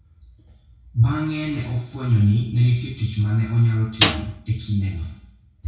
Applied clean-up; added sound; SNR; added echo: none; Snare drum; 2 dB; reverberation time 0.6 s.